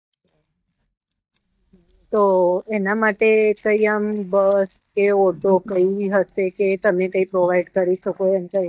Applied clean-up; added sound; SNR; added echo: neural mask model DeepFilterNet 3.